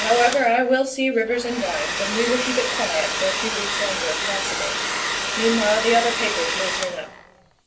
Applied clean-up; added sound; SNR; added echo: none; Domestic sounds, home sounds; 3 dB; reverberation time 0.3 s.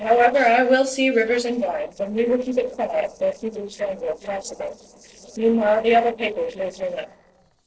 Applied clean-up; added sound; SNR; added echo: neural separator model SepFormer DNS4.